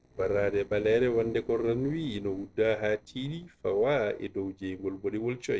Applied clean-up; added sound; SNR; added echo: neural separator model SepFormer DNS4.